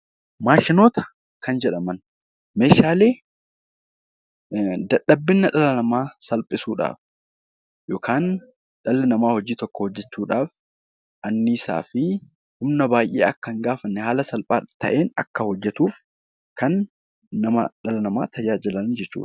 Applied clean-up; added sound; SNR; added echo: none; none; none; none.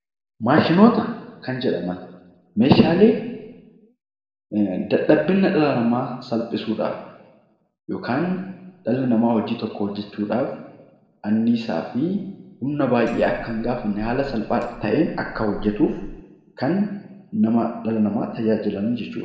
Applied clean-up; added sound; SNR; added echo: none; Hammer; 16 dB; reverberation time 1.1 s.